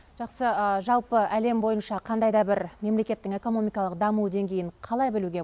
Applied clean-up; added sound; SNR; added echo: none; none; none; none.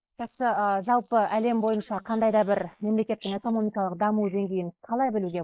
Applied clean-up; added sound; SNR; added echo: neural mask model Resemble Enhance denoiser.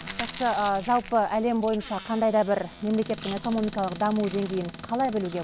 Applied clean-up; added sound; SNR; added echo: none; Chewing, mastication + Squeak / Cupboard open or close; 14 dB; none.